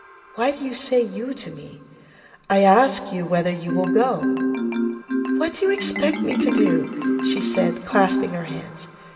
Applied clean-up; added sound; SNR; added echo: none; Marimba, xylophone; 3 dB; reverberation time 1.8 s.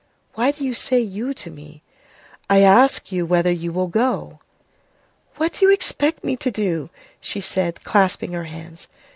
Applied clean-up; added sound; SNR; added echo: none; none; none; none.